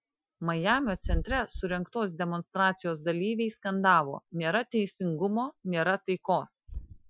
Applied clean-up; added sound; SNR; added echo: classical method Wiener filter.